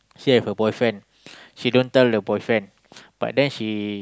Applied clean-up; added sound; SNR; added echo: none; none; none; none.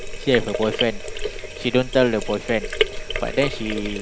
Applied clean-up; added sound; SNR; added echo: none; Sink (filling or washing); 4 dB; none.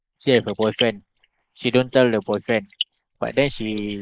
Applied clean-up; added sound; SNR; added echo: neural mask model Resemble Enhance denoiser.